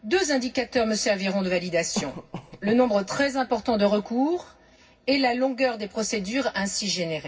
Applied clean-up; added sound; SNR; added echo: none; Cough; 14 dB; reverberation time 0.4 s.